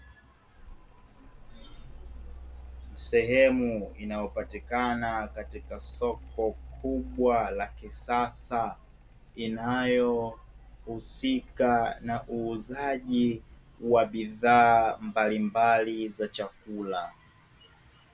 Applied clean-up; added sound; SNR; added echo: none; Mechanical fan; 19 dB; none.